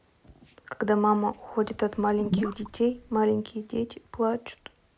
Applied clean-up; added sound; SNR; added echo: none; Gurgling / Liquid; 5 dB; none.